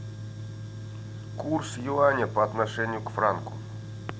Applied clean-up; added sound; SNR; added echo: none; Tools; 8 dB; none.